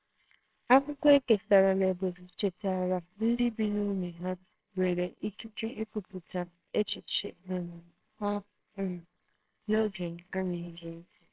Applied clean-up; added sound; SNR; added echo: neural separator model SepFormer WHAMR!.